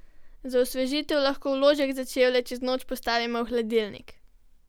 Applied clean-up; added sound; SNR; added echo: none; none; none; none.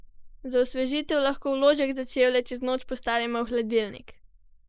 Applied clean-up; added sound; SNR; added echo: neural mask model Resemble Enhance denoiser.